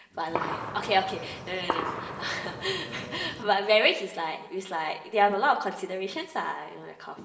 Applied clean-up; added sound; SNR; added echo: none; Gunshot, gunfire; 6 dB; reverberation time 0.8 s.